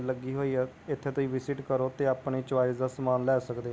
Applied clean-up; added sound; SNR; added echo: none; none; none; none.